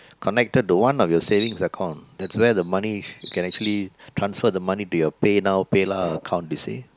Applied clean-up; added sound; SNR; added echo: none; Chirp, tweet; 10 dB; none.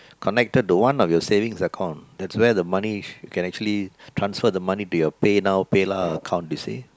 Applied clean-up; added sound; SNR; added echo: none; none; none; none.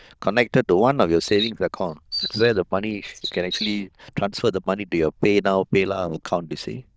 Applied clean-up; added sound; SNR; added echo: neural diffusion model UNIVERSE++.